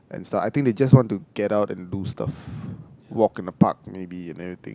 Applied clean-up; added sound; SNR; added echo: none; none; none; none.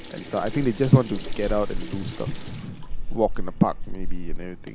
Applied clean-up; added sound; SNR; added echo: none; Sink (filling or washing) / Water tap, faucet; 1 dB; none.